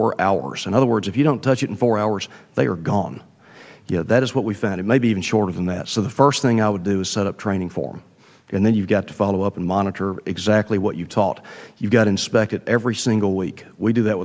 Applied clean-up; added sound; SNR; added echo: none; none; none; none.